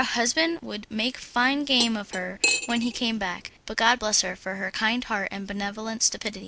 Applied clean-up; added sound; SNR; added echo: none; Cutlery, silverware; 4 dB; none.